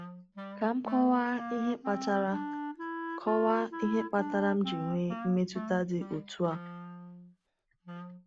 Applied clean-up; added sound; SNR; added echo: none; Wind instrument, woodwind instrument; 8 dB; none.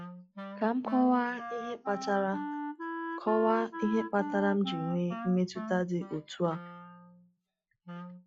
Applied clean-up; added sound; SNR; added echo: classical method log-MMSE.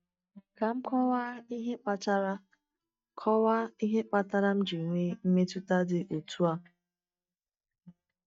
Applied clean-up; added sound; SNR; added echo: neural mask model DeepFilterNet 3.